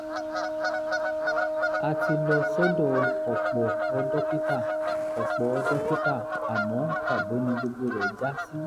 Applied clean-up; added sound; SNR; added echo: none; Bird vocalization, bird call, bird song / Fowl + Wind instrument, woodwind instrument; -3 dB; none.